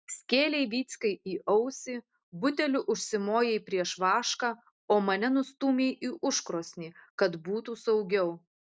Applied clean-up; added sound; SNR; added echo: none; none; none; none.